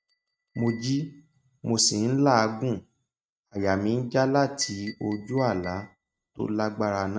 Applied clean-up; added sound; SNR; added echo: neural mask model RNNoise.